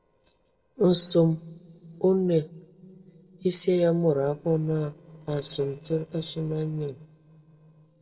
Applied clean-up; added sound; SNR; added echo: neural separator model SepFormer DNS4.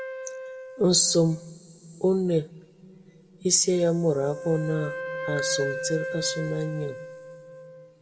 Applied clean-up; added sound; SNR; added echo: none; Wind instrument, woodwind instrument; 9 dB; reverberation time 1.7 s.